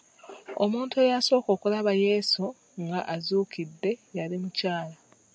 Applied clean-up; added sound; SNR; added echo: none; none; none; none.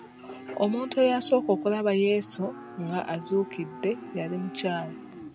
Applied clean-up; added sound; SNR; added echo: none; Livestock, farm animals, working animals; 13 dB; none.